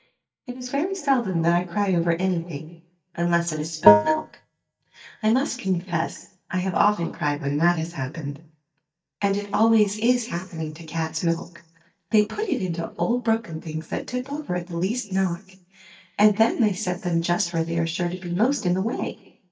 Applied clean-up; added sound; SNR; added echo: neural mask model DeepFilterNet 3.